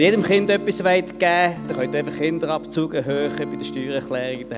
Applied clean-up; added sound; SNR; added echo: none; Acoustic guitar / Strum; 11 dB; none.